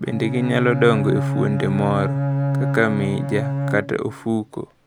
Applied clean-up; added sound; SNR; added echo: none; Bowed string instrument; 2 dB; none.